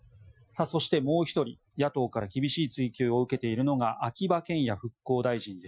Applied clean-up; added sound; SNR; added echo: classical method Wiener filter.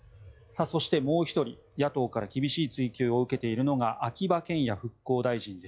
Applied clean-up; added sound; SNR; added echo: classical method log-MMSE.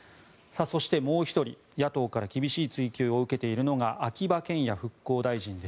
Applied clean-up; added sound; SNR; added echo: none; none; none; none.